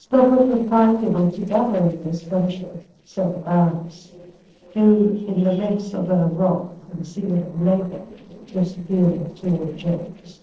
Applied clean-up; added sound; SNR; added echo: neural separator model SepFormer DNS4.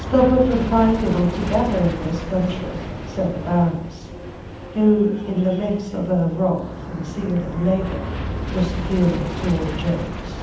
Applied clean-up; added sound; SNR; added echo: none; Aircraft; 8 dB; reverberation time 0.8 s.